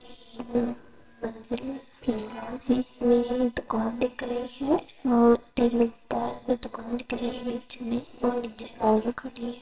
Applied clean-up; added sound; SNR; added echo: neural separator model SepFormer WHAMR!.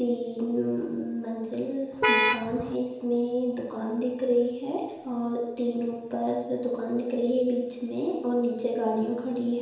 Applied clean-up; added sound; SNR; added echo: none; Vehicle horn, car horn, honking; -3 dB; reverberation time 1.0 s.